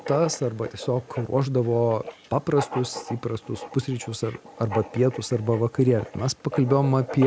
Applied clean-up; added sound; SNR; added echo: none; Writing; 14 dB; none.